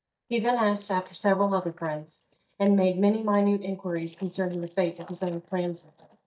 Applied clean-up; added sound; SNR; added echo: neural mask model DeepFilterNet 3.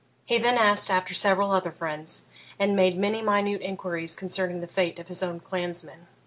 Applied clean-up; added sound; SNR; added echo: none; none; none; none.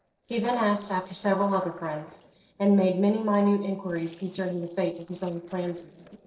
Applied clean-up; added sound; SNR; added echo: neural separator model SepFormer DNS4.